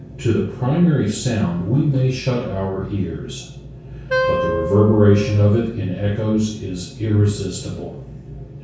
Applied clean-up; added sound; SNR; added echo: none; Wind instrument, woodwind instrument; 5 dB; reverberation time 0.6 s.